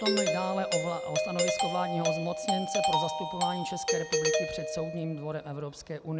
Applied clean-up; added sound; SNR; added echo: none; Doorbell; -3 dB; none.